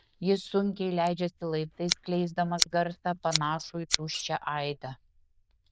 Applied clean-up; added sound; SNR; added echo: neural diffusion model UNIVERSE++.